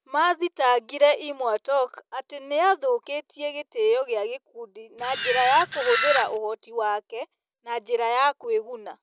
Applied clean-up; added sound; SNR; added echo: none; Camera; 2 dB; none.